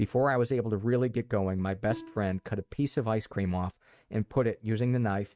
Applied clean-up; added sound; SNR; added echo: neural mask model RNNoise.